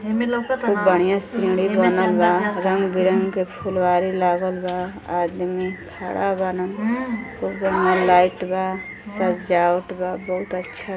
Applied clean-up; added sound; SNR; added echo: none; none; none; none.